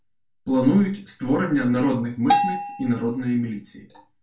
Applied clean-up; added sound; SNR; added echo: none; Bell; 3 dB; reverberation time 0.2 s.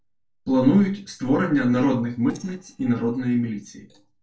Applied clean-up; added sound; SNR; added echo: neural separator model SepFormer DNS4.